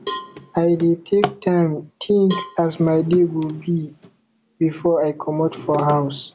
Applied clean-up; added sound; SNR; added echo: none; Cowbell + Drawer open or close; 13 dB; none.